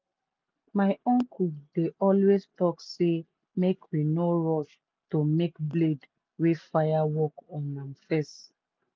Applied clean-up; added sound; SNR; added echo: none; none; none; none.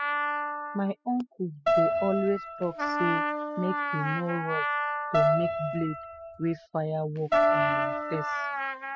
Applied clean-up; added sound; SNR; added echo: classical method spectral subtraction.